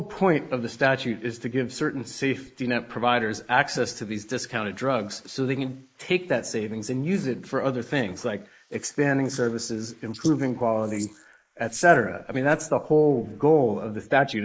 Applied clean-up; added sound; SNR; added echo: neural mask model Resemble Enhance denoiser.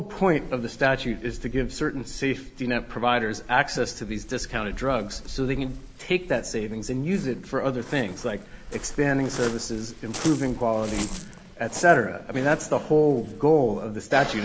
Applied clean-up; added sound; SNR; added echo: none; Waves, surf; 13 dB; none.